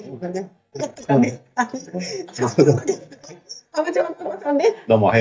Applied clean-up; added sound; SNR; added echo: neural mask model DeepFilterNet 3.